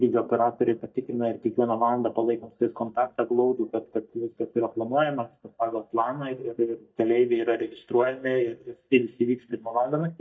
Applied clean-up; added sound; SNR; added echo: neural mask model DeepFilterNet 3.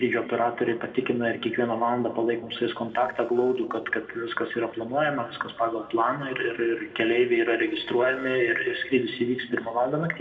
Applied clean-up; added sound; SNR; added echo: neural separator model SepFormer DNS4.